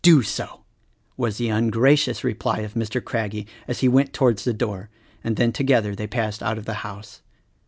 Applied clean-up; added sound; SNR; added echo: none; none; none; none.